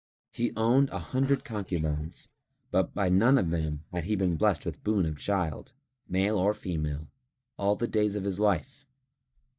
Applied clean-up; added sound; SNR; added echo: neural mask model DeepFilterNet 3.